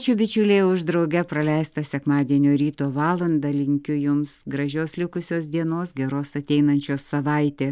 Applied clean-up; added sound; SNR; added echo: neural mask model Resemble Enhance denoiser.